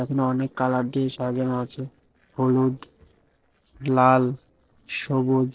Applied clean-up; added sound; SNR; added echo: neural separator model SepFormer DNS4.